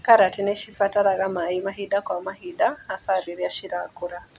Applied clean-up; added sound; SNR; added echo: none; none; none; none.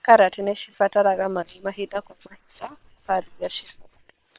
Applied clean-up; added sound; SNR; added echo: neural separator model SepFormer WHAM!.